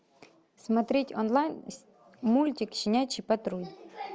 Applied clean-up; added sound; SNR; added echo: none; none; none; none.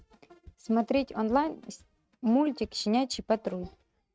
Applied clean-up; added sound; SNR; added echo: neural mask model RNNoise.